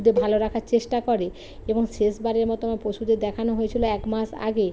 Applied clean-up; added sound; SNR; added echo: none; Cowbell; 9 dB; none.